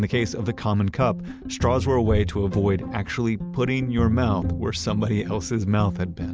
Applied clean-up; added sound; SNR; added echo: none; none; none; none.